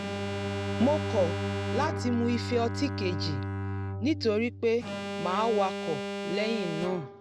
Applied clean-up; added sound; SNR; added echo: none; Bowed string instrument + Alarm; 2 dB; none.